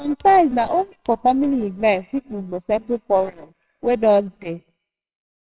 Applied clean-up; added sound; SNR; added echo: neural separator model SepFormer WHAMR!.